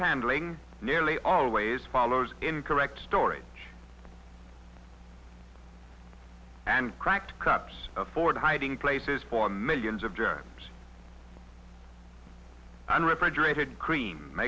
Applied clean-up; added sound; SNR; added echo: none; none; none; none.